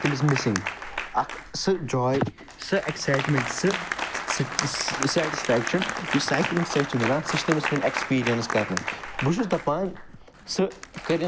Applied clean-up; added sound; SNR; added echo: none; Applause; 5 dB; none.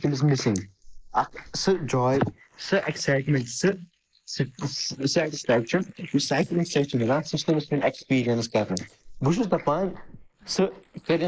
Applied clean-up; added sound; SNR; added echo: neural mask model Resemble Enhance denoiser.